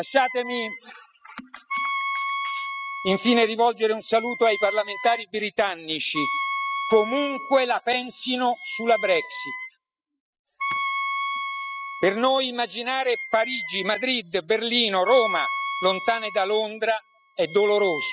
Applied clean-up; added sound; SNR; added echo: classical method spectral subtraction.